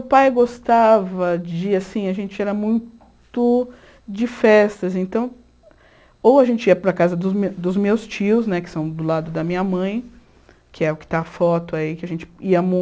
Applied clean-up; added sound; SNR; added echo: none; none; none; none.